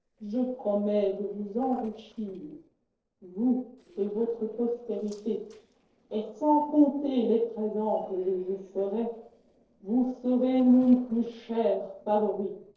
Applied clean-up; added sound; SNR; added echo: neural separator model SepFormer DNS4.